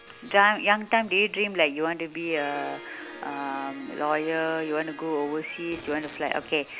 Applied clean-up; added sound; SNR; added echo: none; Harp; 17 dB; none.